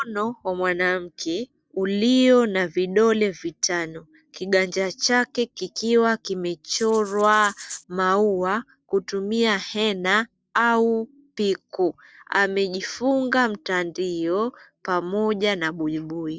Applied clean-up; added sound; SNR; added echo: neural separator model SepFormer DNS4.